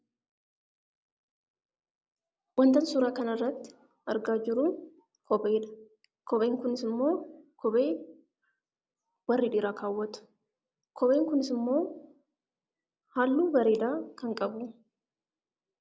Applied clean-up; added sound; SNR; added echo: none; none; none; none.